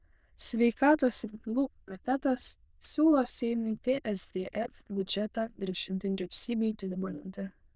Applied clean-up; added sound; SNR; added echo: neural diffusion model UNIVERSE++.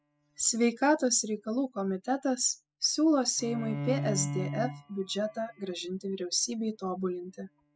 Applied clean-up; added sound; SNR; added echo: classical method spectral subtraction.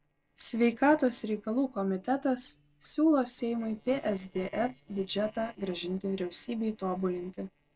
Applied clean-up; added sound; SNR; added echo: neural separator model SepFormer DNS4.